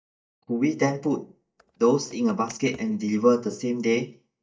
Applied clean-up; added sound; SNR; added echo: neural mask model DeepFilterNet 3.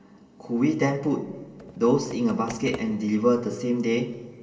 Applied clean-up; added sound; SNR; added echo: none; Computer keyboard; 18 dB; reverberation time 2.7 s.